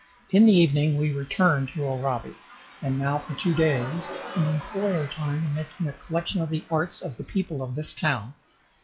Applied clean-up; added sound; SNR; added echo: classical method log-MMSE.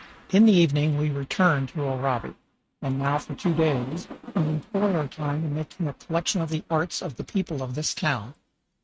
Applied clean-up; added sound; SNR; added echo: neural mask model RNNoise.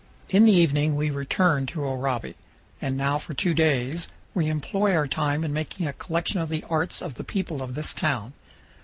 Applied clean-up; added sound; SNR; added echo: none; none; none; none.